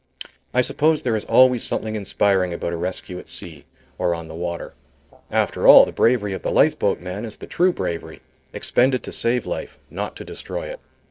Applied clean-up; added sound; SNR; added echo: neural separator model SepFormer DNS4.